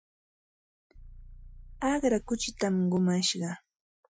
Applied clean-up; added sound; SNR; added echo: classical method Wiener filter.